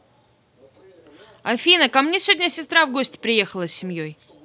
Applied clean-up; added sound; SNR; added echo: none; none; none; none.